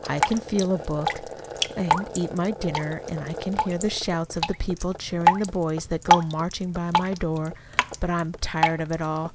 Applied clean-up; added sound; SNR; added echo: none; Drip; 1 dB; none.